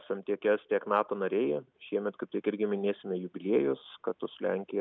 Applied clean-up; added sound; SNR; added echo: none; none; none; none.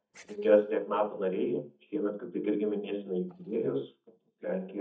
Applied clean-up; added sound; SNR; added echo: neural mask model DeepFilterNet 3.